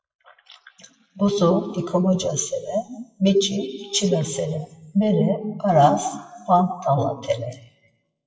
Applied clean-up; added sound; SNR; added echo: classical method WPE with log-MMSE.